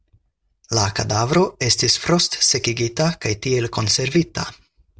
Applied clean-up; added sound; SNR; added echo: none; none; none; none.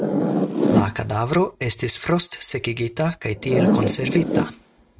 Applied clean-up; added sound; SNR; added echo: none; Zipper (clothing); 1 dB; none.